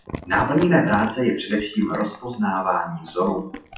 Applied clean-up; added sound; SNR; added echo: classical method WPE with log-MMSE.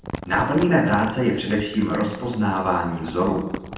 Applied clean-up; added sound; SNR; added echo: none; Crumpling, crinkling; 14 dB; reverberation time 0.8 s.